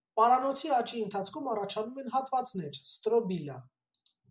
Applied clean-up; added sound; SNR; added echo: none; none; none; none.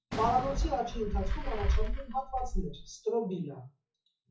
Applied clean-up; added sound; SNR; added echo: classical method WPE with log-MMSE.